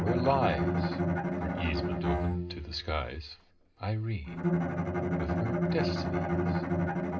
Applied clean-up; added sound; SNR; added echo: none; Bowed string instrument; -4 dB; reverberation time 0.2 s.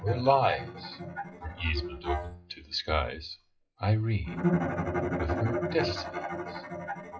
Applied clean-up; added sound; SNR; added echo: classical method WPE with log-MMSE.